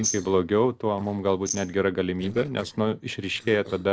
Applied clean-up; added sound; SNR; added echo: neural separator model SepFormer DNS4.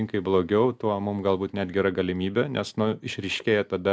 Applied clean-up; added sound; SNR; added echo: none; none; none; none.